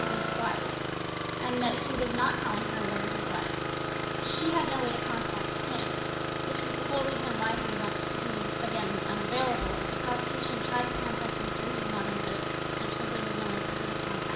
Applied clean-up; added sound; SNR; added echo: none; Engine starting; -3 dB; reverberation time 1.6 s.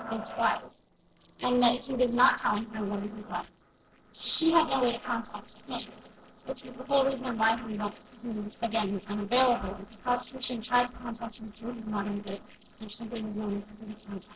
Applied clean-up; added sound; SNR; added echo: neural separator model SepFormer DNS4.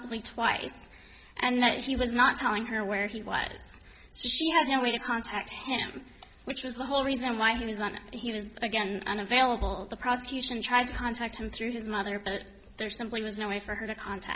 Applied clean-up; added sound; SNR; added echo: none; none; none; none.